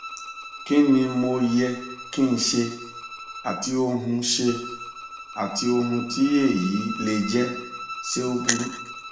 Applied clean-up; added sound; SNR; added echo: none; Bowed string instrument; 13 dB; reverberation time 0.7 s.